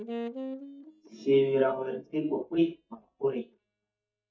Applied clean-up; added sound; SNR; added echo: neural mask model DeepFilterNet 3.